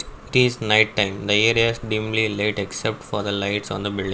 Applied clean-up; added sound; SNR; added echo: none; none; none; none.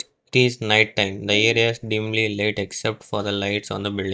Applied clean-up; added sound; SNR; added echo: neural mask model DeepFilterNet 3.